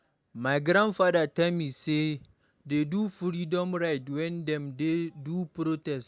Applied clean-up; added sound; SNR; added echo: none; none; none; none.